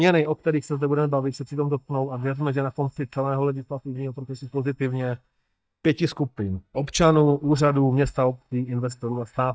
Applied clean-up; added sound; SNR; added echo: neural mask model DeepFilterNet 3.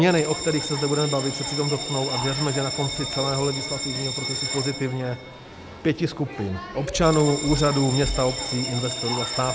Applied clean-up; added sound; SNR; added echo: none; Bell; 6 dB; none.